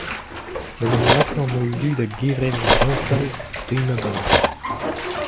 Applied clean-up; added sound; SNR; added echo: none; Bathtub (filling or washing) + Cutlery, silverware; -1 dB; none.